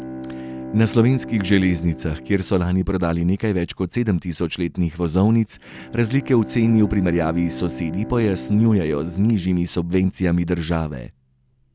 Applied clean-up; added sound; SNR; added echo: none; Bowed string instrument; 15 dB; none.